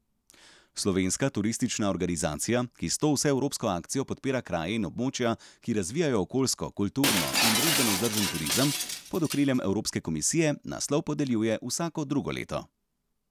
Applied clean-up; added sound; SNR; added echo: none; Shatter; 1 dB; none.